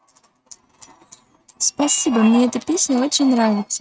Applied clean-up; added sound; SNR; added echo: neural mask model RNNoise.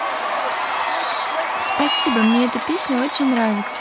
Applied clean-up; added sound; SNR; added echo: none; Cheering; 1 dB; none.